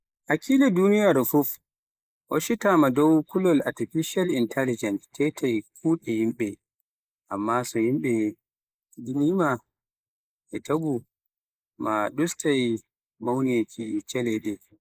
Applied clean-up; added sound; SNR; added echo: neural mask model Resemble Enhance denoiser.